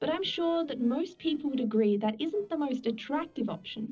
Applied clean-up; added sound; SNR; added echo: neural separator model SepFormer DNS4.